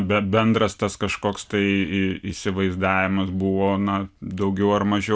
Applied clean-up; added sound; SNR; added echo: none; none; none; none.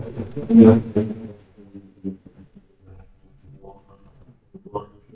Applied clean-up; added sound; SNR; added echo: neural mask model DeepFilterNet 3.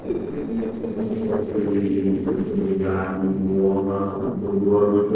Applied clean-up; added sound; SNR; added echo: neural separator model SepFormer DNS4.